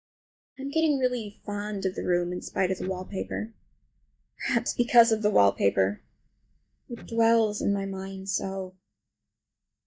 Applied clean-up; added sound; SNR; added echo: neural mask model DeepFilterNet 3.